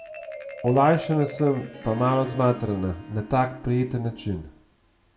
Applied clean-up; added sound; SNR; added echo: none; Marimba, xylophone + Harp; 15 dB; none.